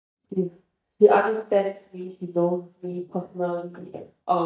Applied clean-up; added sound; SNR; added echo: neural mask model DeepFilterNet 3.